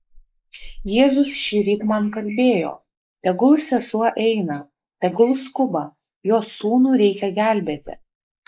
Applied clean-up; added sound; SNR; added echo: neural mask model Resemble Enhance denoiser.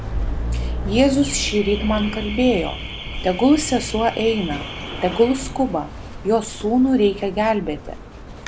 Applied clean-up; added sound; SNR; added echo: none; Alarm / Car; 8 dB; none.